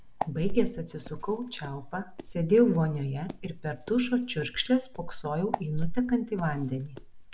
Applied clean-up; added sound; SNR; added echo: none; Walk, footsteps; 6 dB; none.